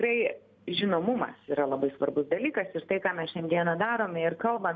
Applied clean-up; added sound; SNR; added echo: none; none; none; none.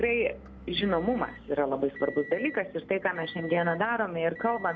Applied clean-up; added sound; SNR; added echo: none; Motor vehicle (road) / Engine; 16 dB; none.